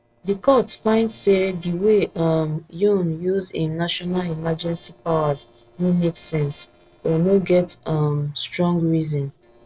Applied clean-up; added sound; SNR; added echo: neural separator model SepFormer DNS4.